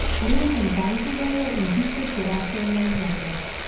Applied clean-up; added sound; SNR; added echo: none; Bicycle; -4 dB; reverberation time 0.9 s.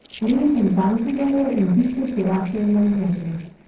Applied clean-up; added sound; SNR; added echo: neural separator model SepFormer DNS4.